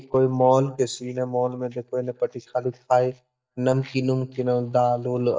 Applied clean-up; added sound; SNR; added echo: neural mask model DeepFilterNet 3.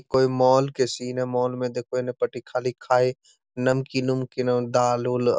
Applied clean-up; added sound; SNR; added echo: none; none; none; none.